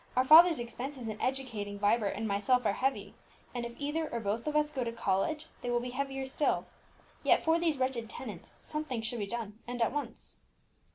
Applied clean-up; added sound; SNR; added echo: none; none; none; none.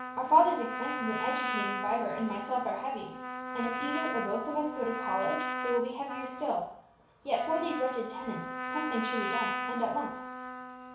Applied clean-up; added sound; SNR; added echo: none; Trumpet; 4 dB; reverberation time 0.6 s.